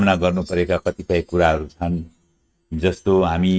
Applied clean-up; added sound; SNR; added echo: neural mask model RNNoise.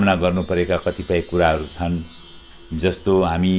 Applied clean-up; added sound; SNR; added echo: none; Chime; 16 dB; none.